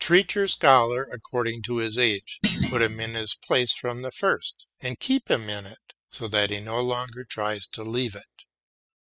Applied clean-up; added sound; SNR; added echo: classical method spectral subtraction.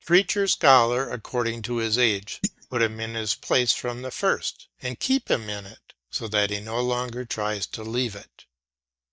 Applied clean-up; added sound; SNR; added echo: neural mask model DeepFilterNet 3.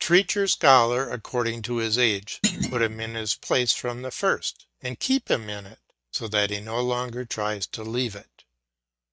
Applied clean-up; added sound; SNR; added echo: neural mask model RNNoise.